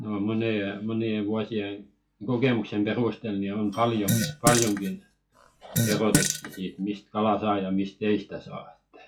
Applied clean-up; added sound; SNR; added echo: classical method log-MMSE.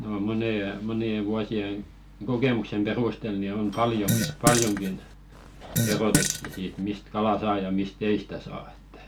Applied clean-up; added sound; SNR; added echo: none; Fart; 0 dB; none.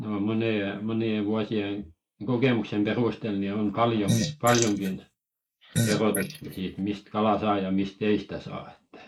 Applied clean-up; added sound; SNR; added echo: neural mask model Resemble Enhance denoiser.